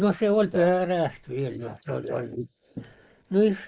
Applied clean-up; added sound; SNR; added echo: neural mask model Resemble Enhance denoiser.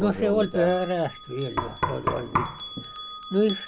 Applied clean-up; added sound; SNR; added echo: none; Knock + Bell; 6 dB; none.